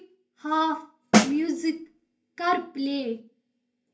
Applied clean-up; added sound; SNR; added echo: none; Snare drum; -5 dB; reverberation time 0.3 s.